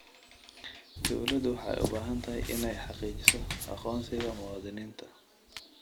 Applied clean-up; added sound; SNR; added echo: none; Walk, footsteps; -2 dB; none.